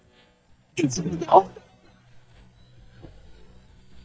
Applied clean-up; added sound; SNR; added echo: neural mask model DeepFilterNet 3.